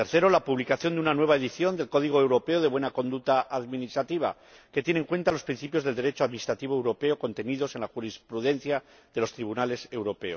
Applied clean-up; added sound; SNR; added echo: none; none; none; none.